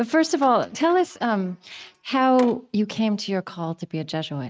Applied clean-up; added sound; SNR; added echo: neural mask model RNNoise.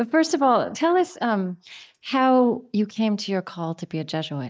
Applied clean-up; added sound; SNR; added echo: neural mask model DeepFilterNet 3.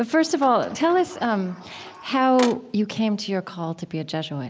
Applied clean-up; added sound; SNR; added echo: none; Sliding door; 16 dB; none.